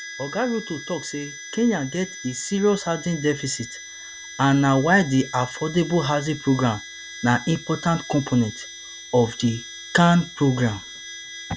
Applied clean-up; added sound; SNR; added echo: none; Harmonica; 15 dB; none.